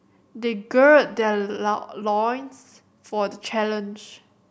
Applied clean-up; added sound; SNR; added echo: none; none; none; none.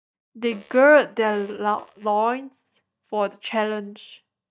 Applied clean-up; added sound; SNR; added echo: neural mask model DeepFilterNet 3.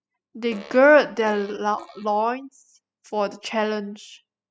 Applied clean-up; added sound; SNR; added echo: classical method spectral subtraction.